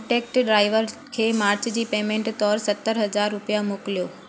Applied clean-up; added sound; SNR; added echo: none; none; none; none.